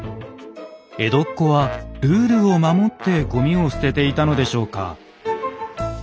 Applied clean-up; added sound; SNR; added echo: none; Brass instrument; 20 dB; none.